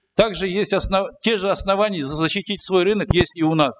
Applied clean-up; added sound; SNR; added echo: classical method spectral subtraction.